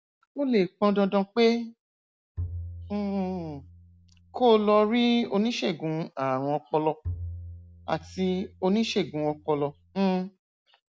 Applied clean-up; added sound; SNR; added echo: none; Bowed string instrument; 14 dB; none.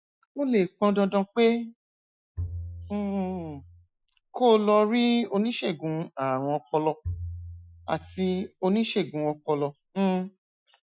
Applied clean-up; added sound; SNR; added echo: classical method Wiener filter.